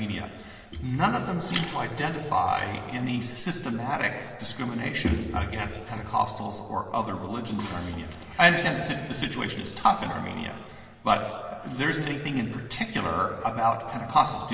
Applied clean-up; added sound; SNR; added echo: none; none; none; reverberation time 2.9 s.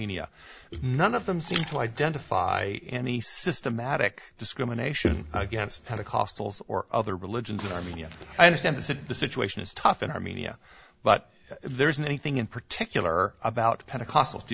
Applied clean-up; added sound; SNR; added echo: none; none; none; none.